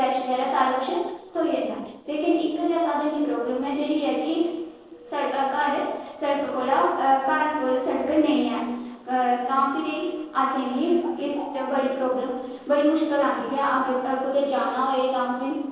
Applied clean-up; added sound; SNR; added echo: neural separator model SepFormer DNS4.